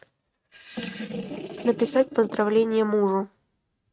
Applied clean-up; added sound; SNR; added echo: neural mask model RNNoise.